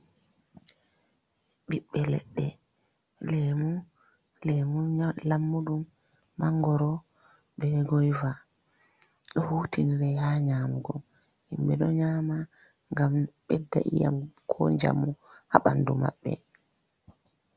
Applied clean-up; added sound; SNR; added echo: none; none; none; none.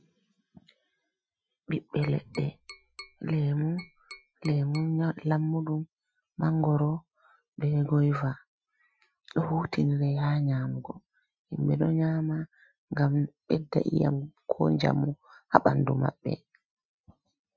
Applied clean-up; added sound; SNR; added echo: classical method Wiener filter.